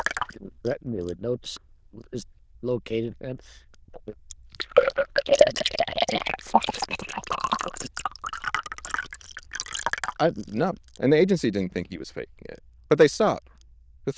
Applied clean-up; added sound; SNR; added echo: neural diffusion model UNIVERSE++.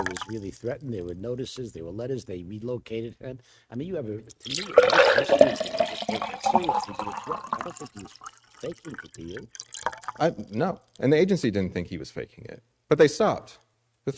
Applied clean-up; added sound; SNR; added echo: neural mask model RNNoise.